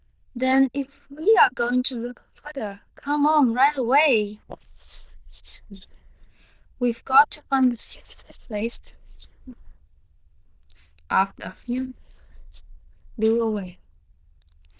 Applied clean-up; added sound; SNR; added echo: neural diffusion model UNIVERSE++.